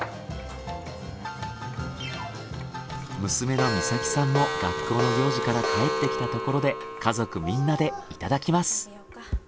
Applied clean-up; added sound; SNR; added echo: none; Clock; 5 dB; none.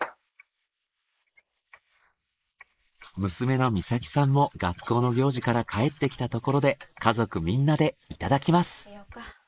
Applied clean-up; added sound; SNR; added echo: neural mask model Resemble Enhance denoiser.